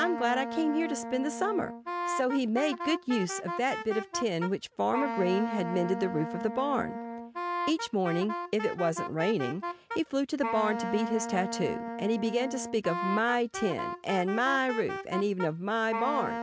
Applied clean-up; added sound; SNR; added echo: none; Wind instrument, woodwind instrument; 6 dB; none.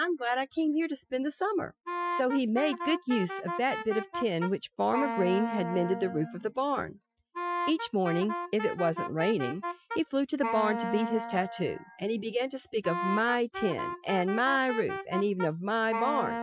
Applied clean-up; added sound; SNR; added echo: classical method Wiener filter.